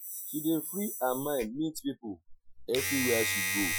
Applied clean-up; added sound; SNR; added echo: classical method Wiener filter.